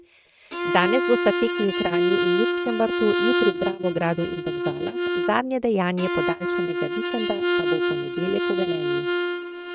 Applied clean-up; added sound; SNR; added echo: neural mask model RNNoise.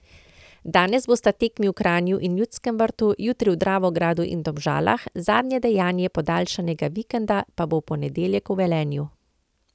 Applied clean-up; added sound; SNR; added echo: none; none; none; none.